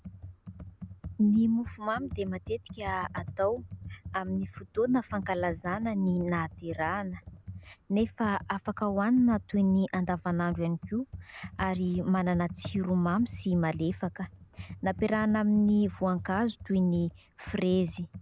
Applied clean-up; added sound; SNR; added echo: none; Computer keyboard; 14 dB; none.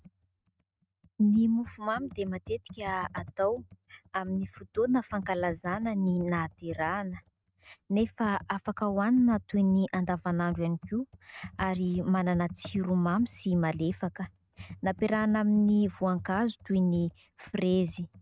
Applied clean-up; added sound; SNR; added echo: neural mask model RNNoise.